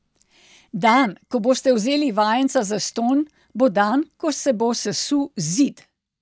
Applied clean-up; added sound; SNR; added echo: neural mask model DeepFilterNet 3.